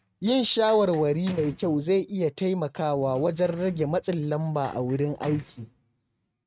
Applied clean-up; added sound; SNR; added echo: neural mask model RNNoise.